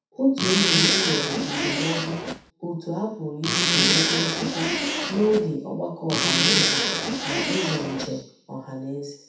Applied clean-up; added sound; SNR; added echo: none; Zipper (clothing); -4 dB; reverberation time 0.7 s.